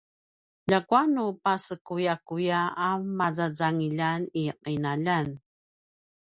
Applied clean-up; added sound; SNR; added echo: none; none; none; none.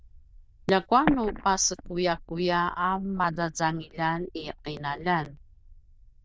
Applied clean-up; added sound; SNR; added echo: neural diffusion model UNIVERSE++.